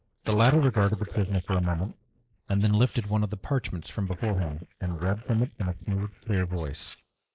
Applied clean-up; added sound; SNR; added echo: neural mask model Resemble Enhance denoiser.